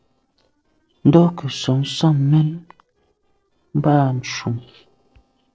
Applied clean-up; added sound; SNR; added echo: neural separator model SepFormer DNS4.